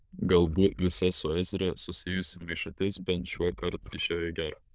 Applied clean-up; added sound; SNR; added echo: neural diffusion model UNIVERSE++.